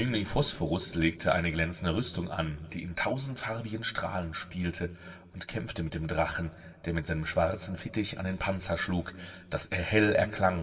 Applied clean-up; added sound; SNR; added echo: none; none; none; reverberation time 1.9 s.